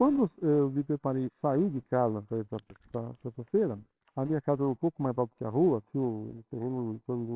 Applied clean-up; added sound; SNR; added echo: neural separator model SepFormer WHAMR!.